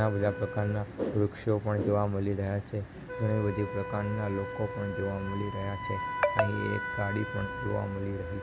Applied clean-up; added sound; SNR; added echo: none; Wind instrument, woodwind instrument; 8 dB; none.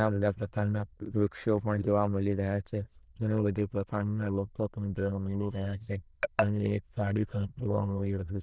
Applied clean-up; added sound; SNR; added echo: neural diffusion model UNIVERSE++.